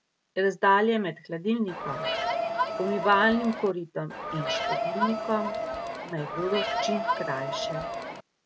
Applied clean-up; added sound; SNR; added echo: none; Crowd; 2 dB; none.